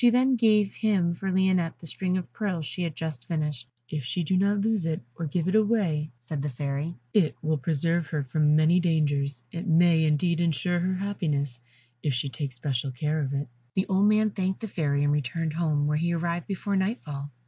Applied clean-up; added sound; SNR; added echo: none; none; none; none.